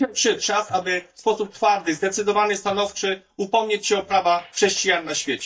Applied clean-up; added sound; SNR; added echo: neural mask model DeepFilterNet 3.